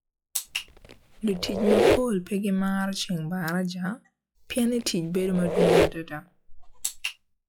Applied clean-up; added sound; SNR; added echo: classical method log-MMSE.